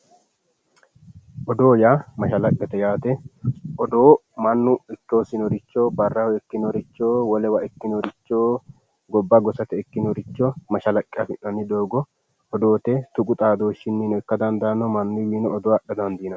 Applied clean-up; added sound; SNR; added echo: none; none; none; none.